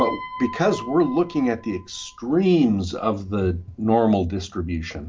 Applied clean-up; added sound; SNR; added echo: none; Piano; 16 dB; none.